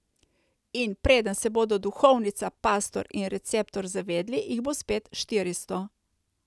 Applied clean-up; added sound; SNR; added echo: none; none; none; none.